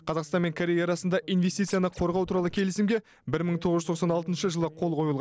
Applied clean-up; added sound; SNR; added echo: neural separator model SepFormer DNS4.